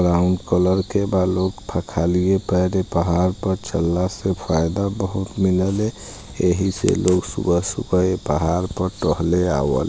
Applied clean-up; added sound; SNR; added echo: none; none; none; none.